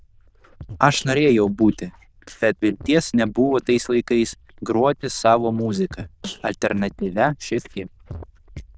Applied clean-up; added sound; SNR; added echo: neural diffusion model UNIVERSE++.